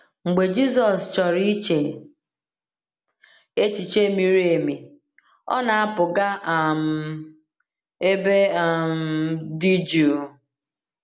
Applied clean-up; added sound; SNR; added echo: none; none; none; none.